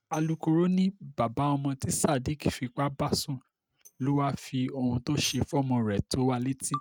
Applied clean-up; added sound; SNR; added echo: neural mask model RNNoise.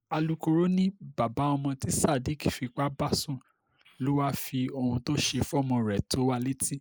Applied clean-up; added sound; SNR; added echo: neural mask model Resemble Enhance denoiser.